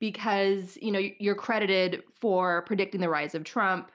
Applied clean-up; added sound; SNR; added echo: none; none; none; none.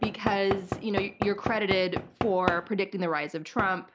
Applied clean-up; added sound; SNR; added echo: none; Knock / Wood; 6 dB; none.